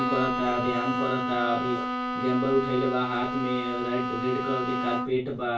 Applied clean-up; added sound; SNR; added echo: none; Bowed string instrument; 1 dB; reverberation time 0.2 s.